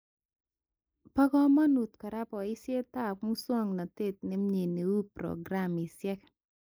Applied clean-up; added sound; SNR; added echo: neural mask model Resemble Enhance denoiser.